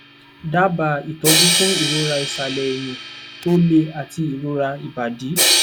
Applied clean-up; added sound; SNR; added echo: none; Crash cymbal; 1 dB; none.